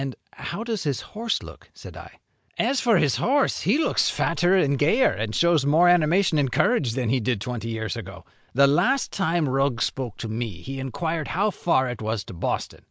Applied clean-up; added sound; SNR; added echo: none; none; none; none.